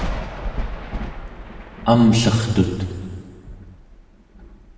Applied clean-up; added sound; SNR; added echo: none; Thunder; 9 dB; reverberation time 1.8 s.